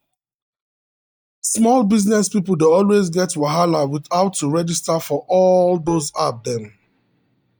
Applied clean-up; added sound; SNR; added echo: neural mask model DeepFilterNet 3.